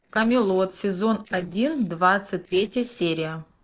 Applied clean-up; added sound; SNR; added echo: neural separator model SepFormer DNS4.